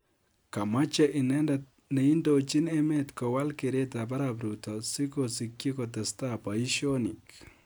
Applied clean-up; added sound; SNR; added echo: none; none; none; none.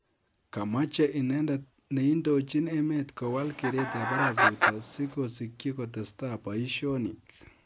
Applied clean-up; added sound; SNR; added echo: none; Chicken, rooster; -1 dB; none.